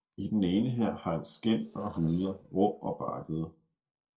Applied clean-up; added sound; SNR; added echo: neural separator model SepFormer DNS4.